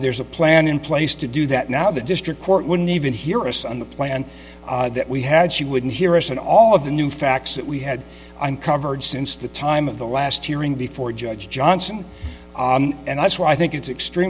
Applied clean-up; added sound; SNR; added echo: none; none; none; none.